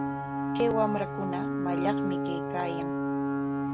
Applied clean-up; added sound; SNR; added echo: none; Wind instrument, woodwind instrument + Alarm / Ocean / Boat, Water vehicle; -3 dB; none.